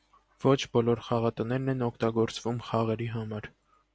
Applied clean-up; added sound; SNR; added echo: none; none; none; none.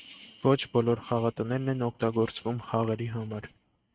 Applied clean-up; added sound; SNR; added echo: neural mask model RNNoise.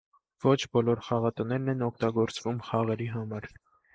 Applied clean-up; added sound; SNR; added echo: neural mask model Resemble Enhance denoiser.